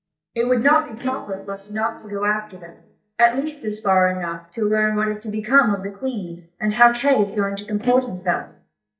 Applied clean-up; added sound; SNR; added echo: neural mask model DeepFilterNet 3.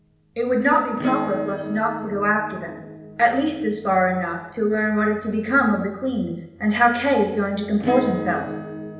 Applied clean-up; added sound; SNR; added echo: none; Acoustic guitar / Strum; 11 dB; reverberation time 0.8 s.